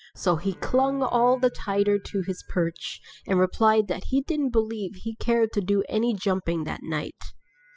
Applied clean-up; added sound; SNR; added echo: classical method spectral subtraction.